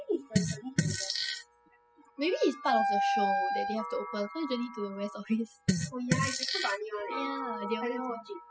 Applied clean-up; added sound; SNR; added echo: classical method spectral subtraction.